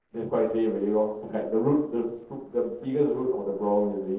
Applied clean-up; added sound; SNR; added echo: neural separator model SepFormer DNS4.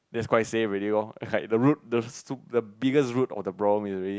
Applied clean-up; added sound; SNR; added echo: none; none; none; none.